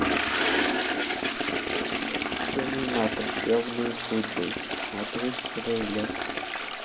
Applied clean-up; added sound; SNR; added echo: none; Toilet flush; -3 dB; reverberation time 1.3 s.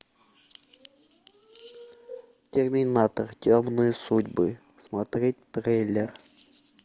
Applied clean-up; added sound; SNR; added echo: none; none; none; none.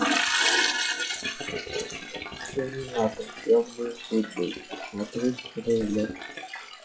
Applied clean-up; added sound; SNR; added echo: classical method WPE with log-MMSE.